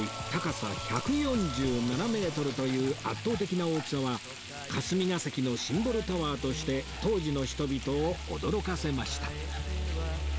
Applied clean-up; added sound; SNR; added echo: none; Frying (food) + Frying (food); 13 dB; none.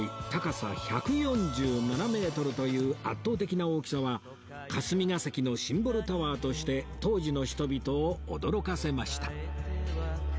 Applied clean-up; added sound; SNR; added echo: none; none; none; none.